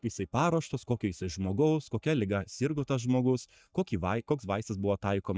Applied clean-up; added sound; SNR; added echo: neural mask model DeepFilterNet 3.